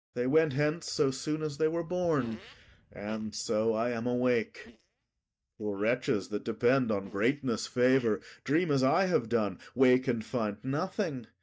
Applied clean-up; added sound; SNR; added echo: neural mask model DeepFilterNet 3.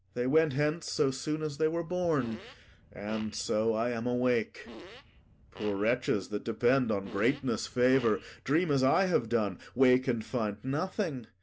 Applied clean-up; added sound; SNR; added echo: none; Fart; 18 dB; none.